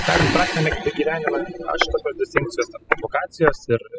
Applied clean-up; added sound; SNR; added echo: classical method spectral subtraction.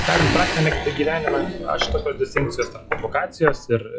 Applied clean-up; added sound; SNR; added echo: classical method log-MMSE.